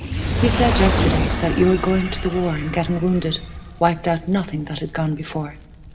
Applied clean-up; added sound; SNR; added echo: none; Fire; 3 dB; reverberation time 1.8 s.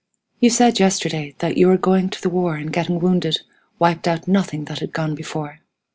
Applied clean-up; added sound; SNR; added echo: none; none; none; none.